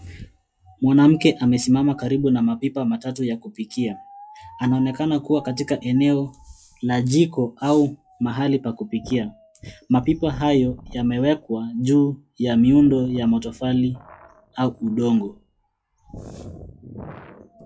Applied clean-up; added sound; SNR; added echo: classical method log-MMSE.